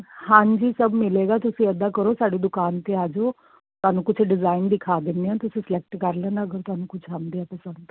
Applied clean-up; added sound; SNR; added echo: none; none; none; none.